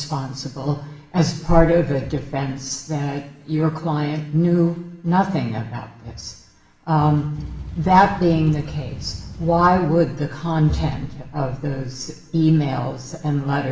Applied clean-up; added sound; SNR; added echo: none; Boat, Water vehicle; 12 dB; reverberation time 0.9 s.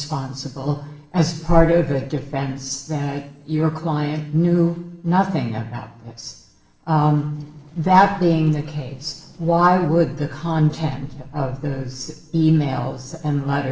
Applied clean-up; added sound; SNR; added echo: neural separator model SepFormer DNS4.